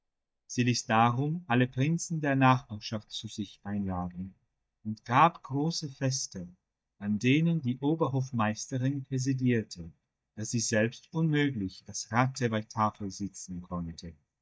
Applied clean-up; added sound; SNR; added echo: neural mask model DeepFilterNet 3.